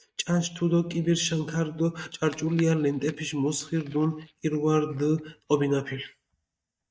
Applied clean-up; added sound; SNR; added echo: neural mask model DeepFilterNet 3.